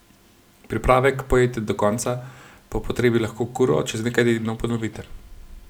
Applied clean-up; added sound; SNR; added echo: none; none; none; none.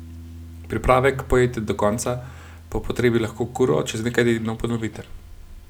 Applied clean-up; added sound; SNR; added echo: none; Piano; 19 dB; none.